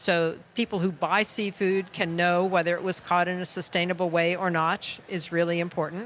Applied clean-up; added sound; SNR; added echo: none; none; none; none.